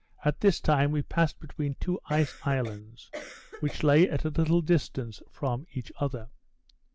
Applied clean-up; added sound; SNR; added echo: none; Cough; 15 dB; none.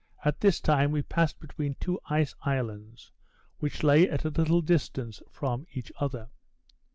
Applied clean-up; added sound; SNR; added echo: none; none; none; none.